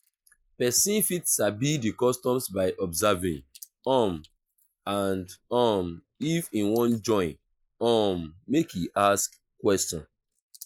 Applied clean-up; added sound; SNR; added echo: neural mask model Resemble Enhance denoiser.